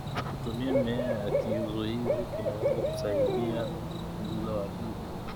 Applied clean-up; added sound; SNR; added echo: none; Cricket / Bird; -3 dB; none.